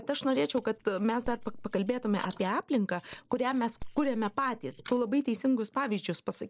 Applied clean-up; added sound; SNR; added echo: neural mask model Resemble Enhance denoiser.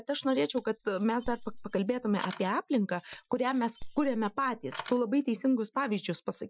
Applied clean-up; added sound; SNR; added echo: classical method Wiener filter.